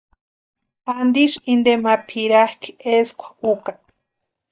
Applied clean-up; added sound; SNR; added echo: neural mask model DeepFilterNet 3.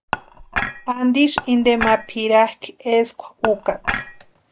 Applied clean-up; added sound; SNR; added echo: none; Dishes, pots, and pans / Chink, clink; 7 dB; none.